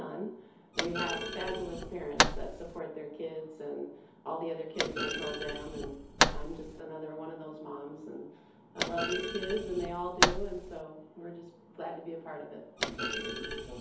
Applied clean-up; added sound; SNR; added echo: none; Thump, thud; -4 dB; reverberation time 2.2 s.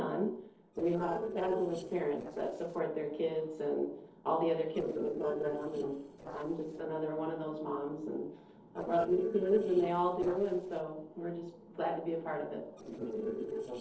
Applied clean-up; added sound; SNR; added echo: neural separator model SepFormer DNS4.